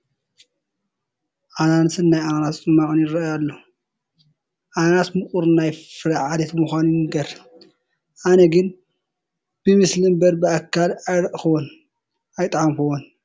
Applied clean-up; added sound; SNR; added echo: none; none; none; none.